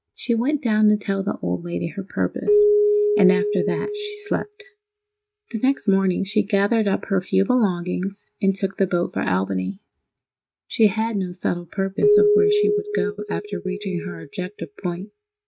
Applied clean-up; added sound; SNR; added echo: neural mask model RNNoise.